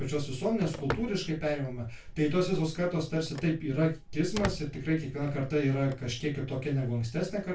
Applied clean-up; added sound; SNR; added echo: none; Telephone; 13 dB; reverberation time 0.2 s.